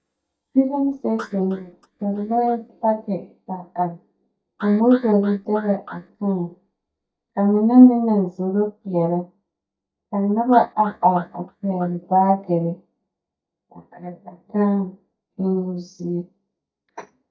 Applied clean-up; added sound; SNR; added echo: neural mask model DeepFilterNet 3.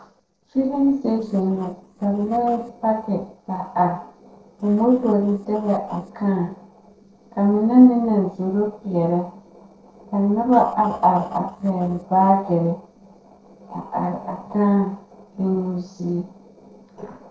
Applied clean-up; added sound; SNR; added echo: neural separator model SepFormer DNS4.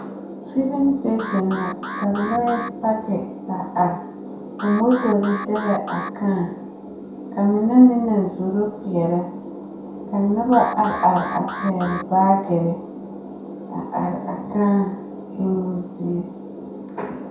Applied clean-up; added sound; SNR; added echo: none; Alarm; 10 dB; reverberation time 0.6 s.